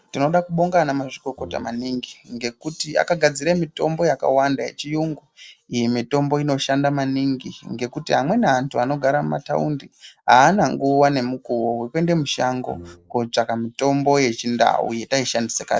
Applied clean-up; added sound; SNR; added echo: neural separator model SepFormer DNS4.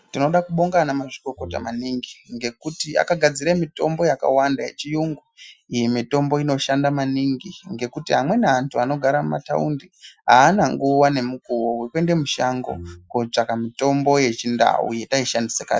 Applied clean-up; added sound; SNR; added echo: classical method Wiener filter.